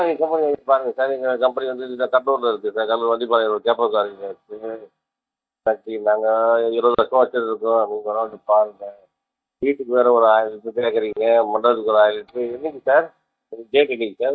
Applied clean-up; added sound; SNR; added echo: neural mask model DeepFilterNet 3.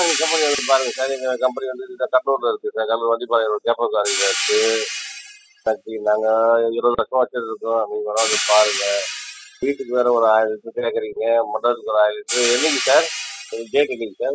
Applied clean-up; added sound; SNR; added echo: classical method spectral subtraction.